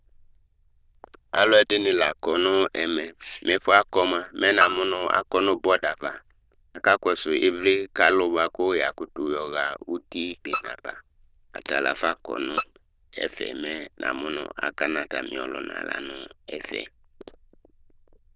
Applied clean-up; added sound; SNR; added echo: neural diffusion model UNIVERSE++.